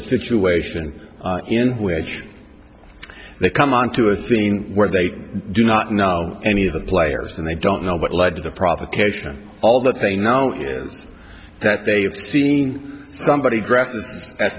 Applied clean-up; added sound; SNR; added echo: none; none; none; none.